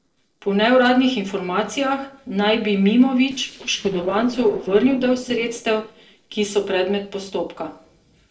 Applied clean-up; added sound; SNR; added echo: neural separator model SepFormer DNS4.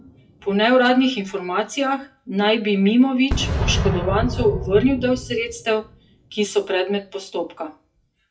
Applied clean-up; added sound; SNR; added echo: classical method WPE with log-MMSE.